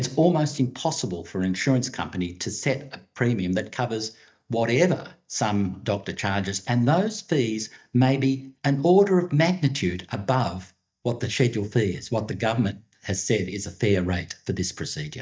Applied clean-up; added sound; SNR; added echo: neural mask model DeepFilterNet 3.